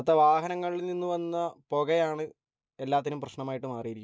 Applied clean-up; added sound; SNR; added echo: none; none; none; none.